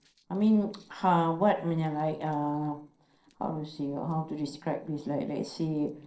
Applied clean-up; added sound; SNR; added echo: neural separator model SepFormer DNS4.